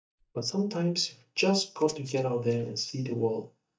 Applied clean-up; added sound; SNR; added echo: neural mask model DeepFilterNet 3.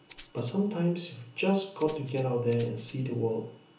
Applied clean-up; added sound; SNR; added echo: none; Rattle (instrument); 12 dB; reverberation time 0.6 s.